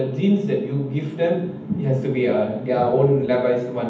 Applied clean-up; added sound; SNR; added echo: none; none; none; reverberation time 0.8 s.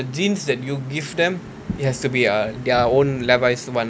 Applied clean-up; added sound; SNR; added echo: none; none; none; none.